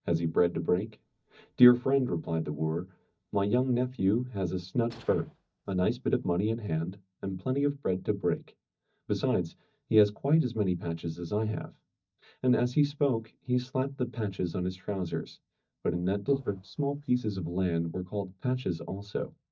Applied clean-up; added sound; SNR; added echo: neural mask model DeepFilterNet 3.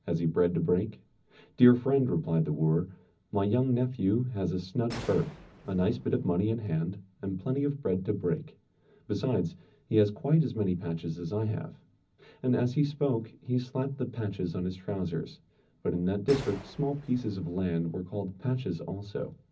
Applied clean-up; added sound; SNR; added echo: none; Gunshot, gunfire; 18 dB; reverberation time 0.4 s.